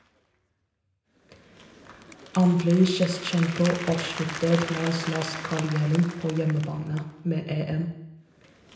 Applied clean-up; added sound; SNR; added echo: none; Applause; 12 dB; reverberation time 0.8 s.